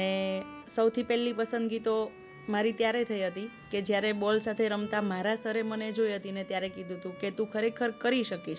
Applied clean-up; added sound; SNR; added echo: none; Bowed string instrument; 19 dB; none.